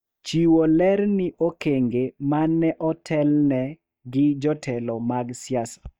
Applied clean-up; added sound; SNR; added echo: neural mask model DeepFilterNet 3.